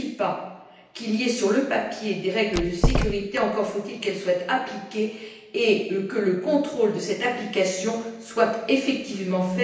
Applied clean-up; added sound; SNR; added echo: none; Door; 0 dB; reverberation time 0.9 s.